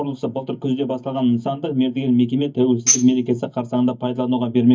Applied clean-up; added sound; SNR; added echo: neural mask model DeepFilterNet 3.